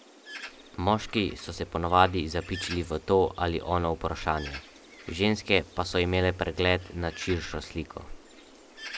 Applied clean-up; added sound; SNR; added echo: none; Bird; 18 dB; none.